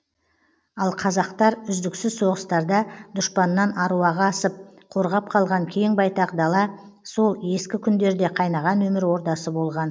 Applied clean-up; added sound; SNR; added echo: none; none; none; none.